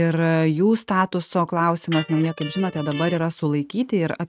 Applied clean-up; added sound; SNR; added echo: neural mask model RNNoise.